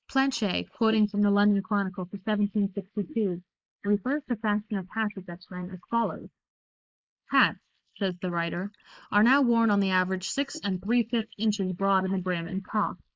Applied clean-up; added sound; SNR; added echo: neural mask model Resemble Enhance denoiser.